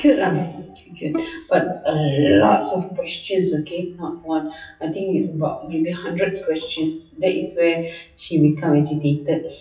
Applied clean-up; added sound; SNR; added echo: classical method WPE with log-MMSE.